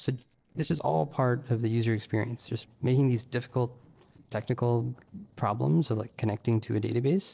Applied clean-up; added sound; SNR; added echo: neural separator model SepFormer DNS4.